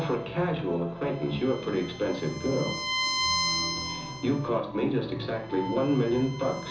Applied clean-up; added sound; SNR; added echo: none; Bowed string instrument; 6 dB; reverberation time 0.7 s.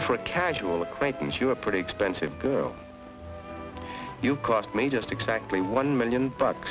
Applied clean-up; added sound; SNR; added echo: none; none; none; none.